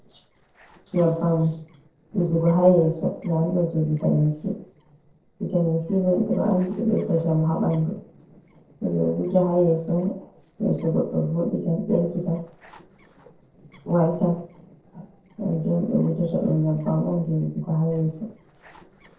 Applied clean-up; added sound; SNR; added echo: neural separator model SepFormer DNS4.